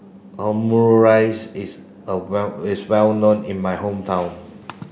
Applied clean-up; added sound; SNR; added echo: none; none; none; none.